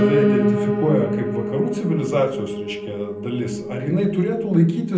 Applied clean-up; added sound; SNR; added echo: none; Piano; 2 dB; reverberation time 0.6 s.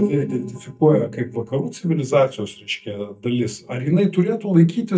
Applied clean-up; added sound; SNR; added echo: neural mask model DeepFilterNet 3.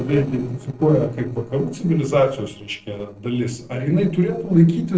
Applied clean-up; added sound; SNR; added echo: neural separator model SepFormer DNS4.